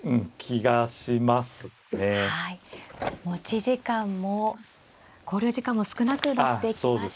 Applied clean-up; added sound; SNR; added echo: neural mask model Resemble Enhance denoiser.